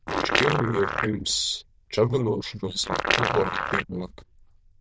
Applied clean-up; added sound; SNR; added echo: neural diffusion model UNIVERSE++.